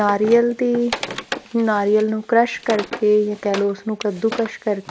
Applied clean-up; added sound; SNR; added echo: none; Wood; 13 dB; none.